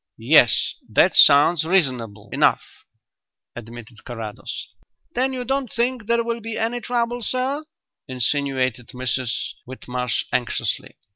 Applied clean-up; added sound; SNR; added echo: none; none; none; none.